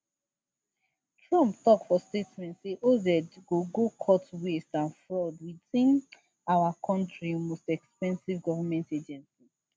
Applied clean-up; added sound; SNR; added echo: none; none; none; none.